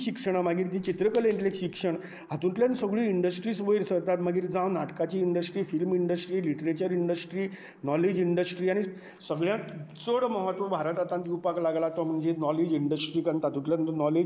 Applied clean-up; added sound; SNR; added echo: neural separator model SepFormer DNS4.